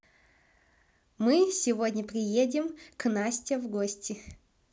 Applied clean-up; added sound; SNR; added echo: none; none; none; none.